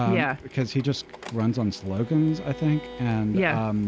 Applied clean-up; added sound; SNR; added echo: none; Bowed string instrument + Printer; 18 dB; none.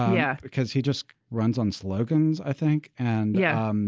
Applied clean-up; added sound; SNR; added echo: none; none; none; none.